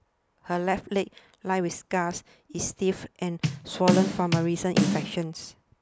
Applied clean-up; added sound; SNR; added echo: none; Bass drum / Snare drum; -2 dB; none.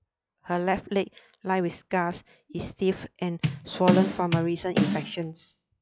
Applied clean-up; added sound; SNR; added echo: classical method log-MMSE.